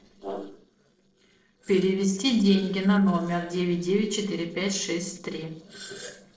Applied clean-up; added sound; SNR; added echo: neural separator model SepFormer DNS4.